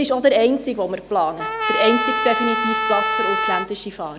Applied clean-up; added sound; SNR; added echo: none; Trumpet; 3 dB; none.